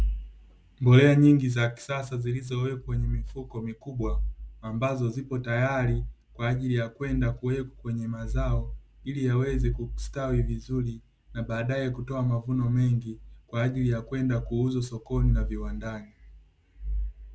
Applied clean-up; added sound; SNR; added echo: none; none; none; none.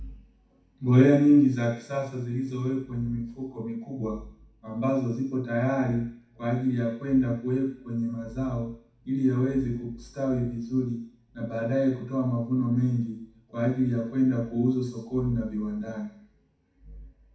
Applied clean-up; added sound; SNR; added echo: none; none; none; reverberation time 0.6 s.